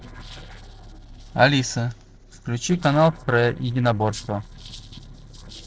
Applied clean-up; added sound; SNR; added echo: neural separator model SepFormer DNS4.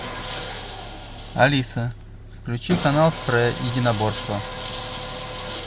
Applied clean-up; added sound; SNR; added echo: none; Sawing; 8 dB; none.